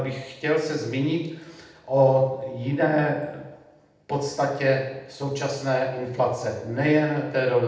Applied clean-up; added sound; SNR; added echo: none; none; none; reverberation time 0.8 s.